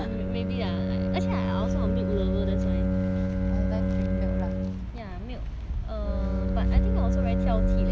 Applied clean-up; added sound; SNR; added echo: none; Bowed string instrument; 0 dB; none.